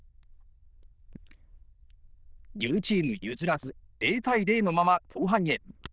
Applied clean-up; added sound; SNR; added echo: neural diffusion model UNIVERSE++.